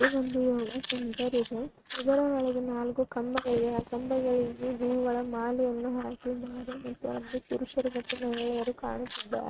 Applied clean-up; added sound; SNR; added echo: neural mask model RNNoise.